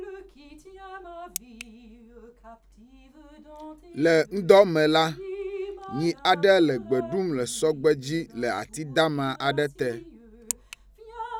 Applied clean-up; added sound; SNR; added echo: none; Drip; 16 dB; none.